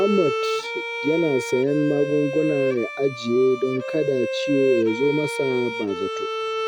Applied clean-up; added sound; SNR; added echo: none; Bowed string instrument; 5 dB; none.